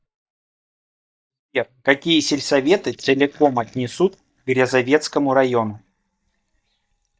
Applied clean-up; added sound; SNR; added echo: neural mask model DeepFilterNet 3.